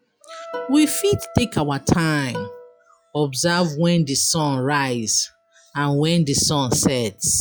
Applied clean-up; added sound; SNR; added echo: classical method log-MMSE.